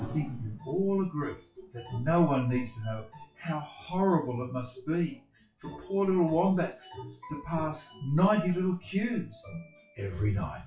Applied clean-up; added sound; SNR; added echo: classical method WPE with log-MMSE.